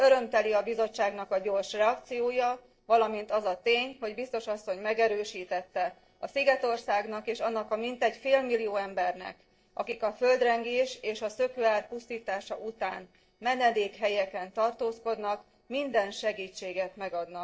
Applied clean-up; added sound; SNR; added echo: neural separator model SepFormer DNS4.